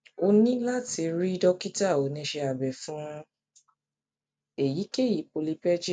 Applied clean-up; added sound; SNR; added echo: none; none; none; none.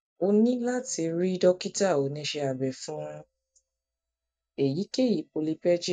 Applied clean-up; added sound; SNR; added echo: neural mask model DeepFilterNet 3.